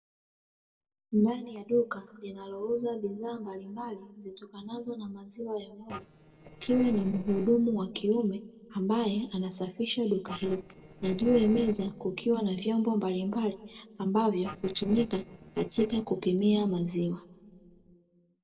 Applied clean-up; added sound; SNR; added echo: neural separator model SepFormer DNS4.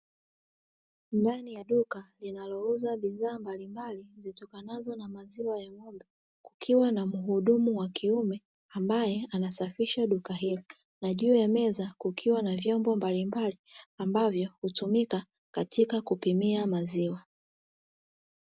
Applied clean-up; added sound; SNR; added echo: none; none; none; none.